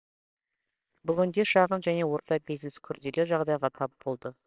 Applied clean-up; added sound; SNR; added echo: neural separator model SepFormer WHAMR!.